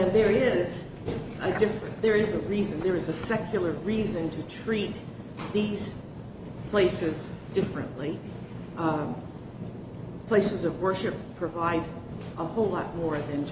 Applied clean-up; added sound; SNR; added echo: none; none; none; none.